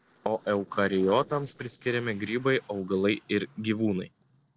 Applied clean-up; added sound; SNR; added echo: neural separator model SepFormer DNS4.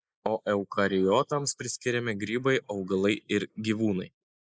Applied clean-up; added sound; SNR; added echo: neural mask model Resemble Enhance denoiser.